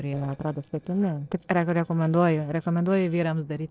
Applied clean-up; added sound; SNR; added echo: neural separator model SepFormer DNS4.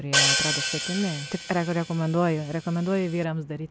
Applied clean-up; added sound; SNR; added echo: none; Hi-hat; 1 dB; none.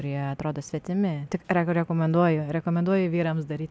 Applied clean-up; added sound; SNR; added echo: none; none; none; none.